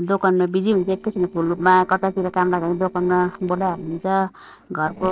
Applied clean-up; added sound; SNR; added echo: neural separator model SepFormer DNS4.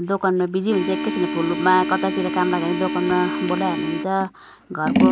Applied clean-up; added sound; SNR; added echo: none; Organ + Scissors; 2 dB; none.